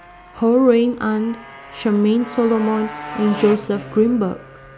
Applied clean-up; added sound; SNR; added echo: none; Motorcycle; 16 dB; none.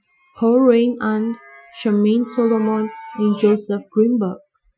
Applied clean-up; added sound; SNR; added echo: classical method Wiener filter.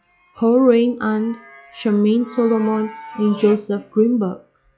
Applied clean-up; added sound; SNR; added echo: classical method log-MMSE.